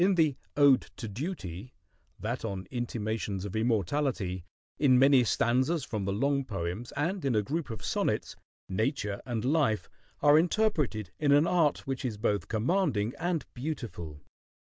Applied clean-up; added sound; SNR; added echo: none; none; none; none.